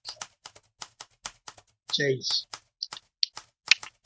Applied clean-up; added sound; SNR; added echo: none; Typewriter; 14 dB; none.